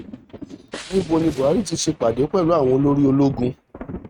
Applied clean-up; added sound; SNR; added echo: neural mask model RNNoise.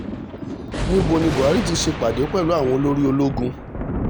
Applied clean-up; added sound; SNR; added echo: none; Thunder; 5 dB; none.